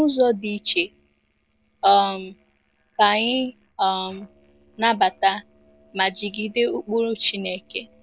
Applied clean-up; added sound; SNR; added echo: neural separator model SepFormer DNS4.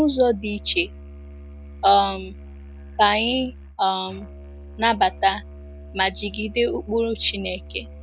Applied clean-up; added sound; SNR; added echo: none; Musical instrument; 15 dB; none.